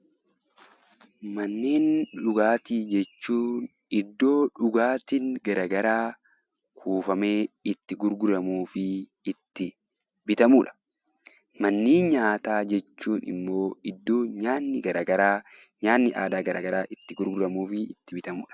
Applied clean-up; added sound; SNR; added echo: none; none; none; none.